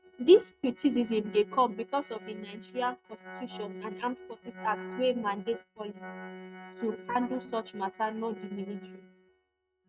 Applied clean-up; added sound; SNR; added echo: neural mask model RNNoise.